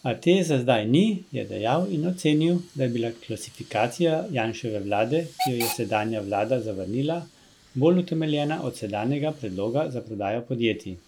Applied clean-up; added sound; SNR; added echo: none; Hiss / Alarm / Train; 17 dB; none.